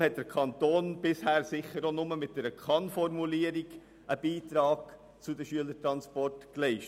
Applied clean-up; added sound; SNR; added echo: none; none; none; none.